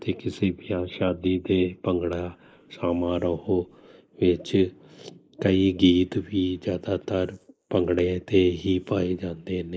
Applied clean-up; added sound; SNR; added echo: neural mask model Resemble Enhance denoiser.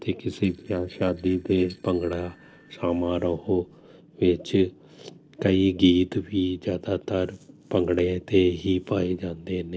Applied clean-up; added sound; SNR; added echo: neural separator model SepFormer DNS4.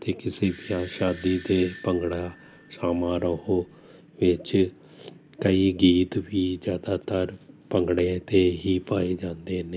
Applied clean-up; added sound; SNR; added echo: none; Bell / Doorbell; 10 dB; none.